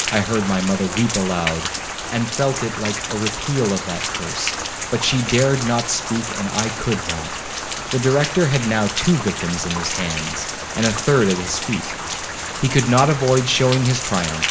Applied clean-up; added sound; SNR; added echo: none; Rain; 5 dB; reverberation time 0.5 s.